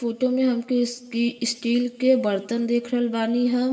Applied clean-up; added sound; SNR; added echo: none; none; none; reverberation time 1.7 s.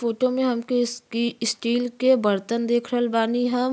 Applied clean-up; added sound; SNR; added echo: none; none; none; none.